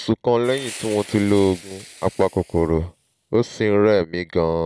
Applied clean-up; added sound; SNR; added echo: none; Fire; 19 dB; none.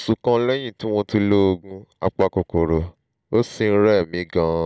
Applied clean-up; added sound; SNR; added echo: none; none; none; none.